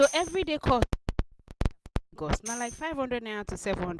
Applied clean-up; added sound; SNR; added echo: none; Tambourine; 16 dB; none.